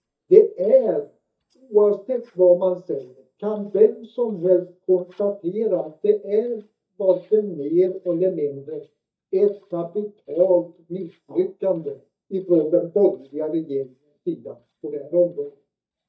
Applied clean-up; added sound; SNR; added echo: neural mask model DeepFilterNet 3.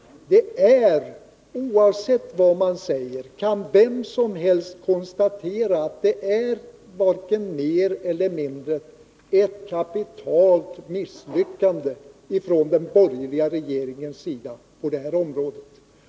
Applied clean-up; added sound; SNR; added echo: none; none; none; none.